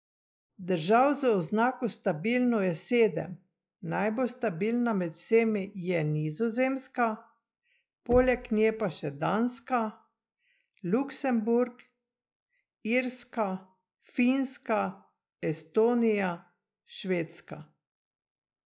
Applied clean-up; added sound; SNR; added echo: classical method log-MMSE.